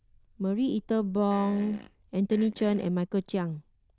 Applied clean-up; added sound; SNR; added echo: neural diffusion model UNIVERSE++.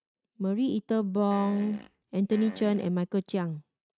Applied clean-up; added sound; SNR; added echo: neural mask model RNNoise.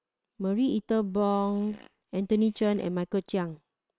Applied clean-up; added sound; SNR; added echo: neural separator model SepFormer WHAM!.